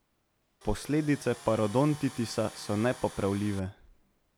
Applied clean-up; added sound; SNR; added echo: none; Tools; 17 dB; none.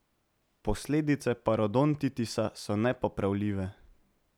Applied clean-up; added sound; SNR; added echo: none; none; none; none.